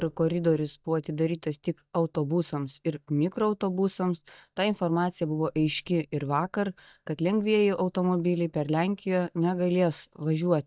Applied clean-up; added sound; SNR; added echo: neural mask model DeepFilterNet 3.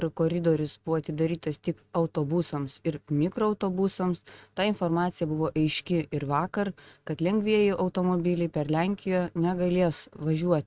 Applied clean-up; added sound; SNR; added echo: neural mask model RNNoise.